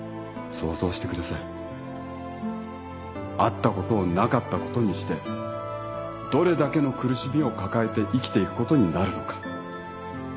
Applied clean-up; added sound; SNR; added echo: none; none; none; none.